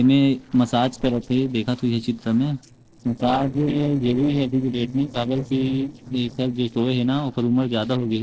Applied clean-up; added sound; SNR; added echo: neural separator model SepFormer DNS4.